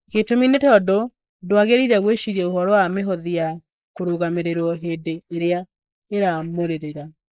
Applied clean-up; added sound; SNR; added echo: neural mask model Resemble Enhance denoiser.